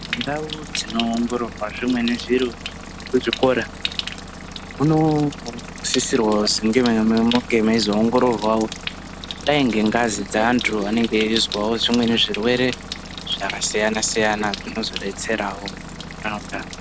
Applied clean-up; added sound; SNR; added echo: none; Engine / Vehicle + Stream; 11 dB; none.